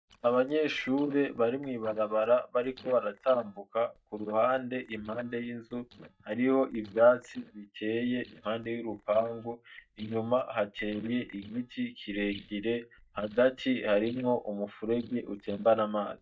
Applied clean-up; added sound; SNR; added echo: neural mask model DeepFilterNet 3.